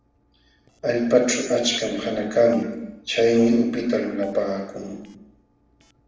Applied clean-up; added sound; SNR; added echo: neural separator model SepFormer DNS4.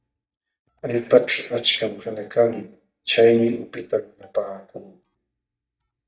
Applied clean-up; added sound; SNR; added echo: neural mask model DeepFilterNet 3.